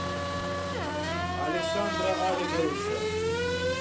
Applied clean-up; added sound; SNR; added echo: none; Race car, auto racing / Accelerating, revving, vroom; -2 dB; reverberation time 0.3 s.